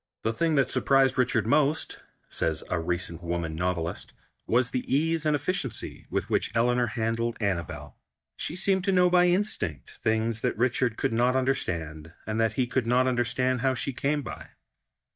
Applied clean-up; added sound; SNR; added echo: neural mask model DeepFilterNet 3.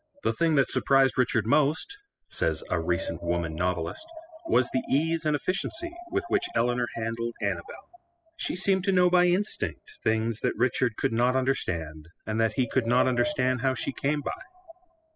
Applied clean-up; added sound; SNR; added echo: classical method spectral subtraction.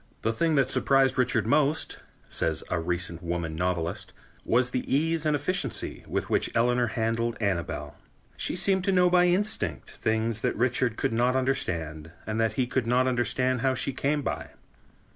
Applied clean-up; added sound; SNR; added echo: none; none; none; none.